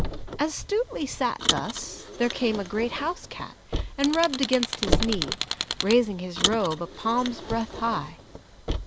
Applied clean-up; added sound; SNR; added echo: none; Tools + Car; 3 dB; none.